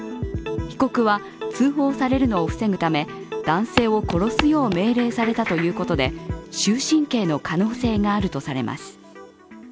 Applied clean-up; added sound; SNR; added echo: none; Walk, footsteps; 5 dB; none.